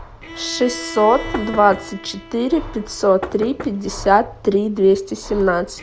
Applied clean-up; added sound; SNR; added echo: none; Knock + Bowed string instrument; 15 dB; none.